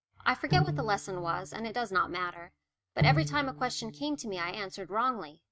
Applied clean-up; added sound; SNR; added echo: neural mask model RNNoise.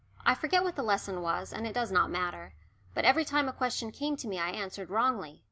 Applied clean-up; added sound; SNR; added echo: none; none; none; none.